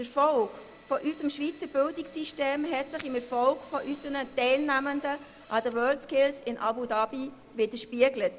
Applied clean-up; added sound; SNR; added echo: none; Sawing; 19 dB; none.